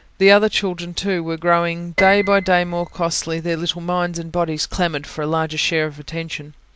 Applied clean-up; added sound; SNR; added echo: none; Piano; 11 dB; none.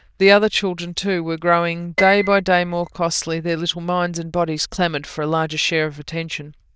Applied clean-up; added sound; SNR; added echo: neural diffusion model UNIVERSE++.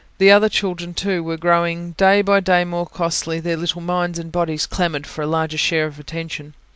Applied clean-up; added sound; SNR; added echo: none; none; none; none.